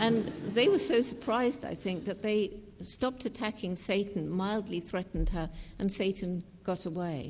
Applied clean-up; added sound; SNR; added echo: none; none; none; none.